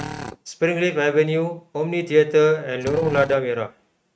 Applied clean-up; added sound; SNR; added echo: neural mask model RNNoise.